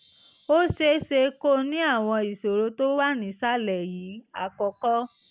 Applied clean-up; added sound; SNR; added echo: none; Chime; 17 dB; none.